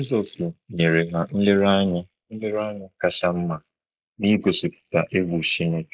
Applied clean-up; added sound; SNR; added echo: neural mask model Resemble Enhance denoiser.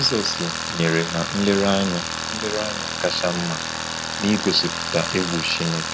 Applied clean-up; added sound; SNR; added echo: none; Tools; 3 dB; none.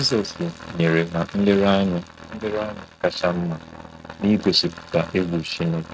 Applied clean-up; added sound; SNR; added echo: neural mask model RNNoise.